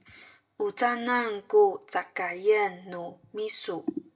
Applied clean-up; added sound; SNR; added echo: none; none; none; reverberation time 0.3 s.